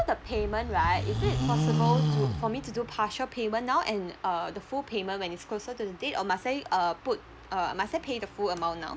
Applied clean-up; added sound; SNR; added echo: none; Livestock, farm animals, working animals; -1 dB; none.